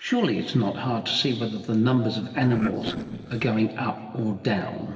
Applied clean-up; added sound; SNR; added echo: neural separator model SepFormer DNS4.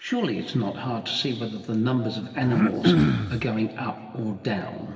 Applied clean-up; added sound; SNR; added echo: none; Cough; -3 dB; reverberation time 2.6 s.